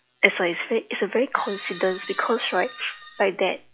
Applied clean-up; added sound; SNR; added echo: classical method log-MMSE.